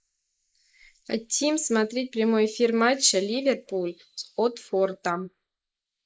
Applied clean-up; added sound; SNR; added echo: neural mask model Resemble Enhance denoiser.